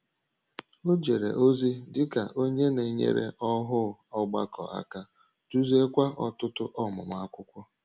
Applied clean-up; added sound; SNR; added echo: none; none; none; none.